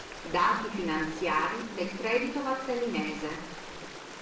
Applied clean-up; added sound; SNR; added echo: none; Stream; 12 dB; reverberation time 0.7 s.